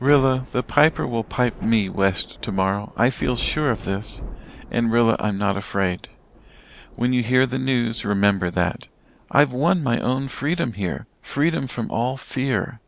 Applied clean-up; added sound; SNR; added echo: none; Thunder / Rain; 18 dB; none.